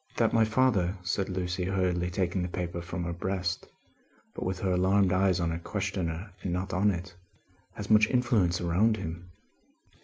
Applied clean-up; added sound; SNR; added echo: none; none; none; none.